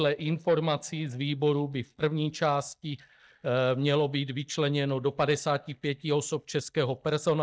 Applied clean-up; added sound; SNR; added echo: neural mask model DeepFilterNet 3.